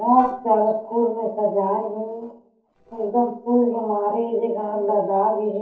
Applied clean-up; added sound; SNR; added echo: neural separator model SepFormer DNS4.